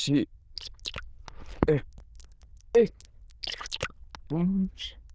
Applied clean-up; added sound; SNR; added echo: neural diffusion model UNIVERSE++.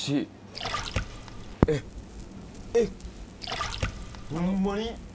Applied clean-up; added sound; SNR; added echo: none; Crackle + Splash, splatter; 2 dB; none.